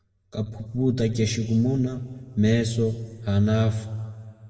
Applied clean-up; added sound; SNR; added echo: none; none; none; reverberation time 1.6 s.